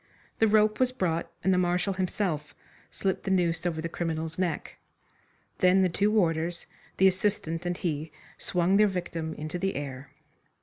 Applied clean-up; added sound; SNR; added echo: none; none; none; none.